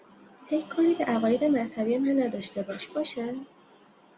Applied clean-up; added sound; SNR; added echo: none; none; none; none.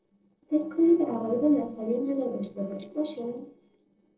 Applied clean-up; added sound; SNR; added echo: neural separator model SepFormer DNS4.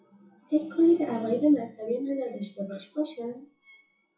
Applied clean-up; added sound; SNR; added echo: classical method WPE with log-MMSE.